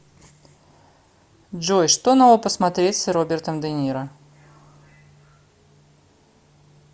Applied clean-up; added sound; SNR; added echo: none; none; none; none.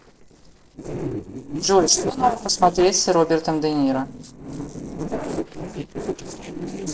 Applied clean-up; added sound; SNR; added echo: neural separator model SepFormer DNS4.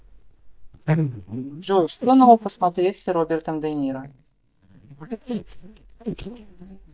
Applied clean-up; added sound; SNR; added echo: neural mask model DeepFilterNet 3.